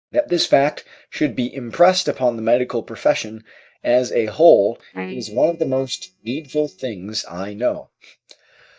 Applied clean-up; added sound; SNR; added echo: neural mask model DeepFilterNet 3.